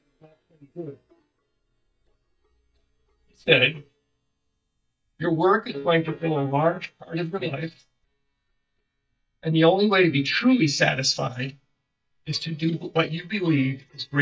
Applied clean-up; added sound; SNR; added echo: neural mask model DeepFilterNet 3.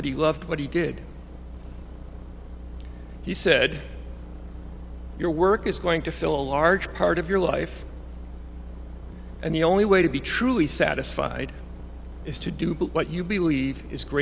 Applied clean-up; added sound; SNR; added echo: none; none; none; none.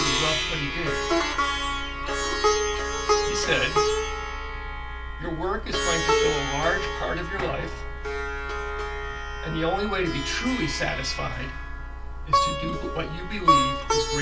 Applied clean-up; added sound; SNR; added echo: none; Plucked string instrument; -3 dB; reverberation time 0.2 s.